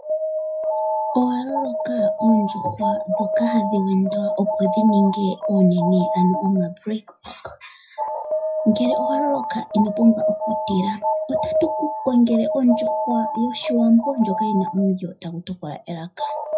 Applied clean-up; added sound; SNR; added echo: classical method WPE with log-MMSE.